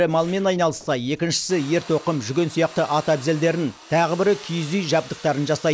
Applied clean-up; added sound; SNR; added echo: none; none; none; none.